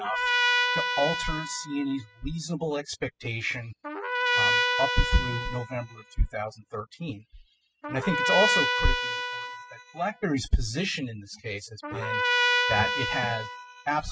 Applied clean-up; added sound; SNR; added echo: classical method spectral subtraction.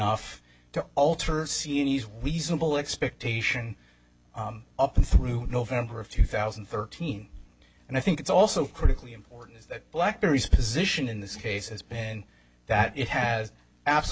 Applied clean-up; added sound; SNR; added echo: none; none; none; none.